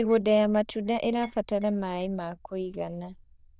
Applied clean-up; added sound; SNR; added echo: neural diffusion model UNIVERSE++.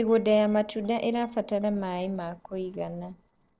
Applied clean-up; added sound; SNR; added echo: neural separator model SepFormer DNS4.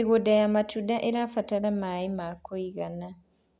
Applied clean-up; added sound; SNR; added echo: none; none; none; none.